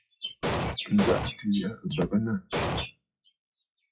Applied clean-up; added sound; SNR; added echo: classical method WPE with log-MMSE.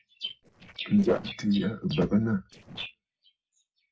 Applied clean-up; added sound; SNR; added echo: neural separator model SepFormer DNS4.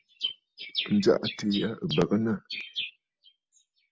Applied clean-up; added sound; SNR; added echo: none; none; none; none.